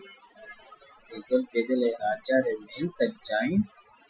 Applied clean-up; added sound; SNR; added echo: classical method Wiener filter.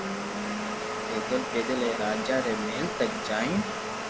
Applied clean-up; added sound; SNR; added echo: none; Domestic sounds, home sounds; 1 dB; none.